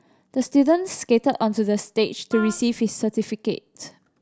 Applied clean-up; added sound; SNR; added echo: none; Wind instrument, woodwind instrument; 14 dB; none.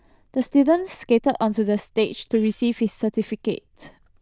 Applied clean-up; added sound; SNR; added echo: neural diffusion model UNIVERSE++.